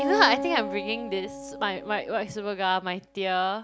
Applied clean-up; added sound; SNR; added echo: none; Acoustic guitar; 7 dB; none.